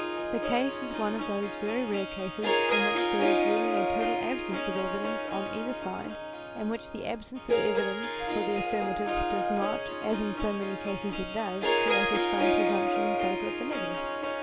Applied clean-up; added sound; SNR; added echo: none; Harp + Wind instrument, woodwind instrument; -4 dB; none.